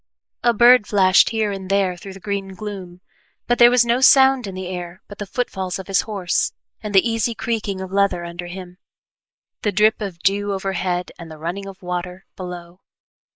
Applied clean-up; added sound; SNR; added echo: neural mask model Resemble Enhance denoiser.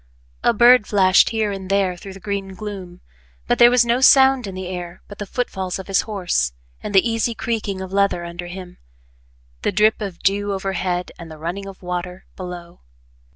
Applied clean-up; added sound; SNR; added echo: none; none; none; none.